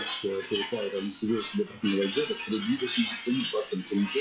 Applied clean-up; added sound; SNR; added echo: classical method log-MMSE.